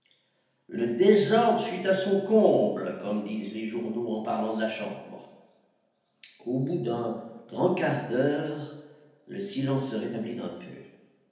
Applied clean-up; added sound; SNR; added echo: none; none; none; reverberation time 0.9 s.